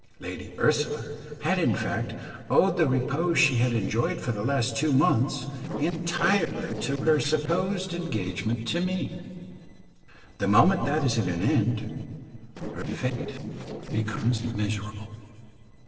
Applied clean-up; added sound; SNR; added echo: neural separator model SepFormer DNS4.